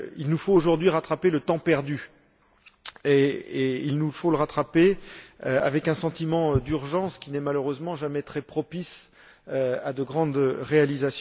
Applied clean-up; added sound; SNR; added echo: none; none; none; none.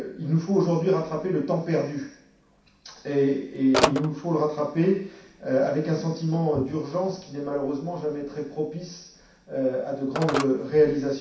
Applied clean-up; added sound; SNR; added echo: none; Telephone; 10 dB; reverberation time 0.6 s.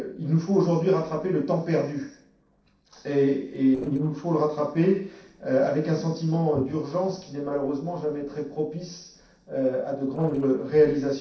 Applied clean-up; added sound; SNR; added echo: neural separator model SepFormer DNS4.